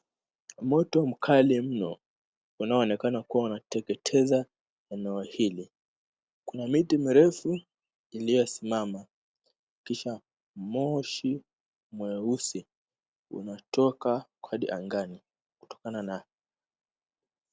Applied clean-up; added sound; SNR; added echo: none; none; none; none.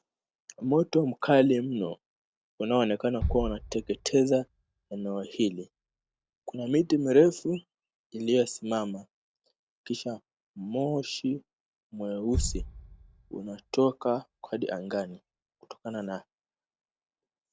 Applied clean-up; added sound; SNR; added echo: none; Bass drum; 13 dB; none.